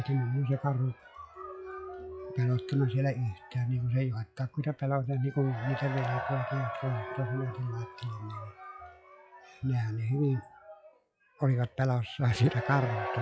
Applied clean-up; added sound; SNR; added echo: classical method log-MMSE.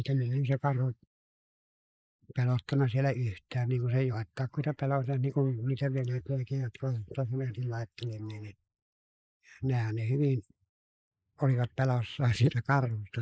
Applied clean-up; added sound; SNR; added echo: neural mask model Resemble Enhance denoiser.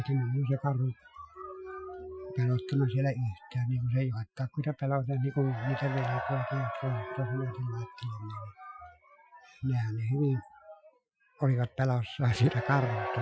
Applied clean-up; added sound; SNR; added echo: classical method Wiener filter.